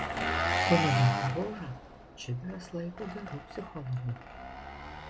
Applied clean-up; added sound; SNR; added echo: none; Engine; 1 dB; none.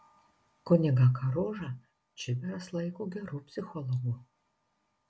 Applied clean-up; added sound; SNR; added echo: none; none; none; none.